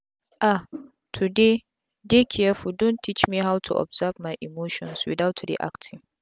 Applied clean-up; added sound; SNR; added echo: none; none; none; none.